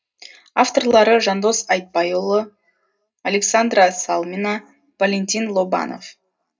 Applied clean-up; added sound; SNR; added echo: none; none; none; reverberation time 0.2 s.